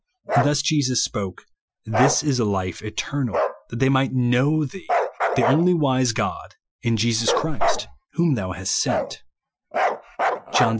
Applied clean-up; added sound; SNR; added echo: classical method Wiener filter.